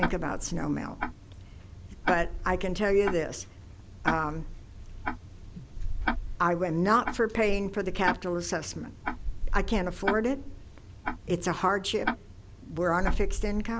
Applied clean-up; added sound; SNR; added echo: none; Tick-tock; 9 dB; none.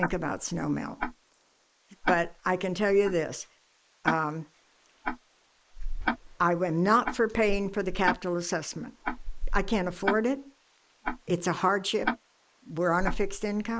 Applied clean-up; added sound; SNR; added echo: neural mask model Resemble Enhance denoiser.